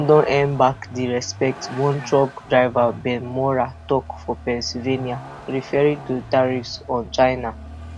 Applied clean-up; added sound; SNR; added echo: none; Vehicle; 16 dB; none.